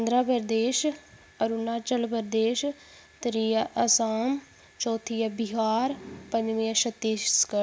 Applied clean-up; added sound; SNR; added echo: none; none; none; none.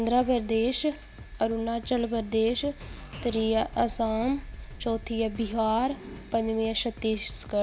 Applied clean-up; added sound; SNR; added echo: none; Drum kit; 15 dB; none.